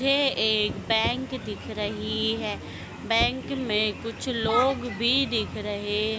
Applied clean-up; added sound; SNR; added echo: none; none; none; none.